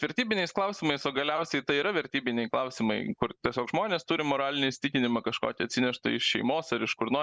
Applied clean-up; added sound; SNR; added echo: none; none; none; none.